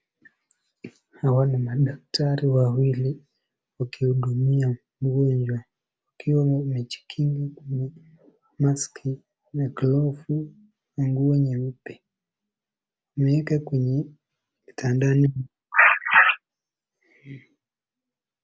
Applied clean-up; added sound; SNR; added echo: none; none; none; none.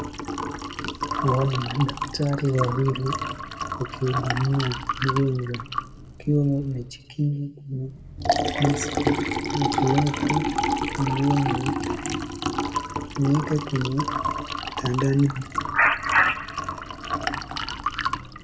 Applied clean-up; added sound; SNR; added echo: none; Liquid; 2 dB; reverberation time 1.3 s.